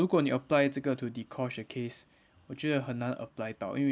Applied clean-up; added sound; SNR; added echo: none; none; none; none.